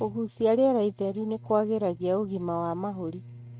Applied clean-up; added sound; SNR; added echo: neural mask model RNNoise.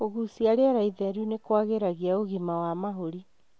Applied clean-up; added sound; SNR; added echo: none; none; none; none.